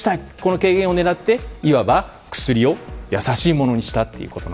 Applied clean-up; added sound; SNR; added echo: none; none; none; none.